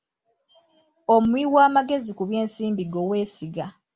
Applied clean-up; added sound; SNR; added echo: none; none; none; none.